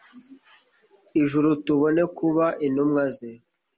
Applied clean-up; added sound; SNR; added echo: none; none; none; none.